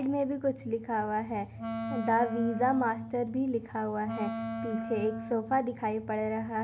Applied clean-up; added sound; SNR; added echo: none; Wind instrument, woodwind instrument; 7 dB; none.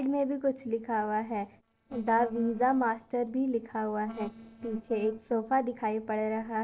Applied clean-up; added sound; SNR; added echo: neural separator model SepFormer DNS4.